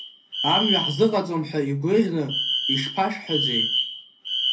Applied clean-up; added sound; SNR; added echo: none; Alarm; 2 dB; reverberation time 0.3 s.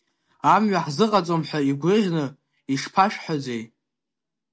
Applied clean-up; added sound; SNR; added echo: none; none; none; none.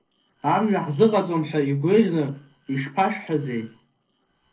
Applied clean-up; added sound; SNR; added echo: neural separator model SepFormer DNS4.